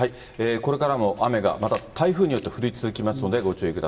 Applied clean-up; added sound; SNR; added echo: none; Camera; 18 dB; reverberation time 2.5 s.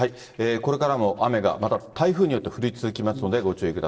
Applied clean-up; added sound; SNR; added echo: neural separator model SepFormer DNS4.